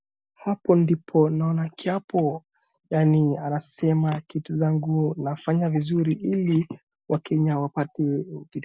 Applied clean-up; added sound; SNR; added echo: none; none; none; none.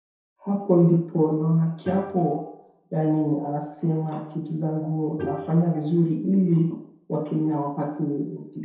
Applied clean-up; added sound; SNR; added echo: neural separator model SepFormer DNS4.